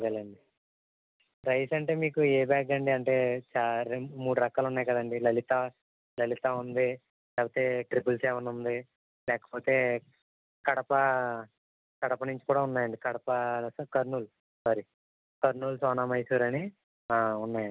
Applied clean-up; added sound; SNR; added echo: none; none; none; none.